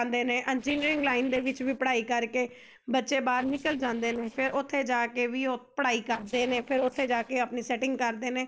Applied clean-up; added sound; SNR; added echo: neural separator model SepFormer DNS4.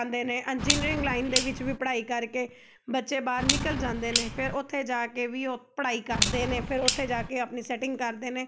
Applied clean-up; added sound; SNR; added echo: none; Clock; 2 dB; none.